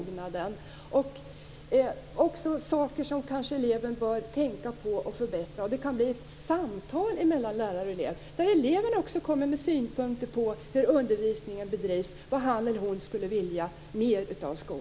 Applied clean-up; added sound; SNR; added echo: none; none; none; none.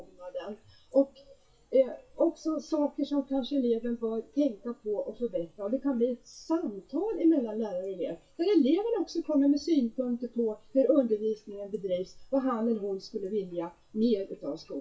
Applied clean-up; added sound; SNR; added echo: classical method WPE with log-MMSE.